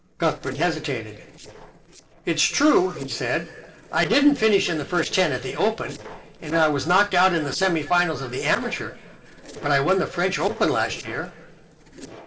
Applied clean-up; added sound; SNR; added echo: neural separator model SepFormer DNS4.